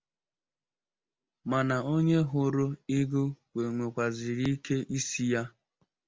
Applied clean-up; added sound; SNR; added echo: none; none; none; none.